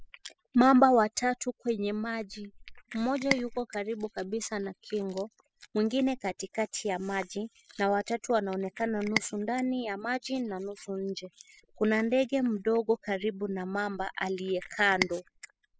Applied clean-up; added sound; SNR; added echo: classical method spectral subtraction.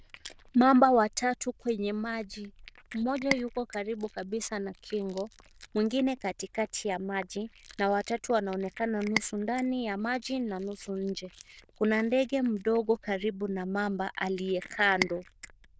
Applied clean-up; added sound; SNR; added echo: neural diffusion model UNIVERSE++.